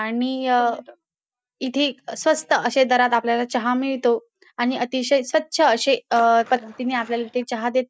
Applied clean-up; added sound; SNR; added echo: neural mask model DeepFilterNet 3.